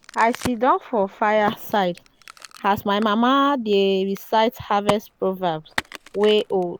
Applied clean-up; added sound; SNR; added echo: none; Crack; 15 dB; none.